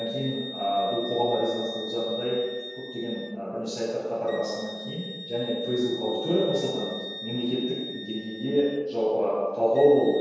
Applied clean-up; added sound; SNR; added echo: none; Wind instrument, woodwind instrument; 13 dB; reverberation time 1.2 s.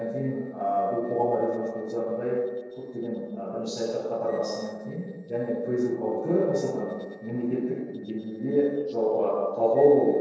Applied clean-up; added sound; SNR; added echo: neural separator model SepFormer DNS4.